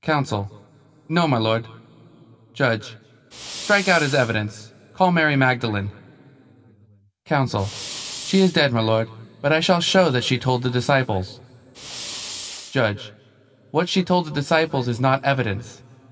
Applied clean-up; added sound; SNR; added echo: none; Fire; 12 dB; reverberation time 2.8 s.